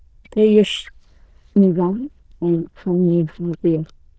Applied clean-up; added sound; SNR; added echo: neural diffusion model UNIVERSE++.